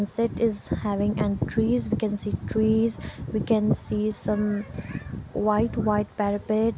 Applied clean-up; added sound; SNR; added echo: none; none; none; none.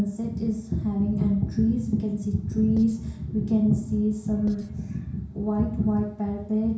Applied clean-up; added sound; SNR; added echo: none; Writing; 19 dB; reverberation time 0.6 s.